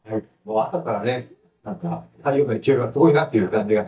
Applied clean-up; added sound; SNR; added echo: neural mask model DeepFilterNet 3.